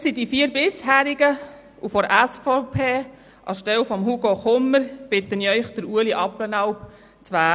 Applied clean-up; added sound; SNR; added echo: none; none; none; none.